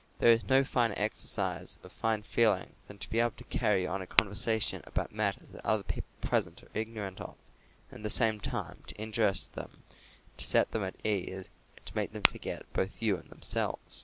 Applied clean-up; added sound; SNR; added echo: neural mask model Resemble Enhance denoiser.